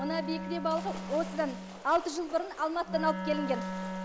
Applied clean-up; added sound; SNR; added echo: none; Wind instrument, woodwind instrument; 7 dB; none.